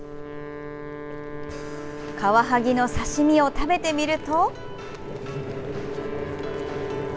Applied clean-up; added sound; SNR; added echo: none; Wind instrument, woodwind instrument; 12 dB; none.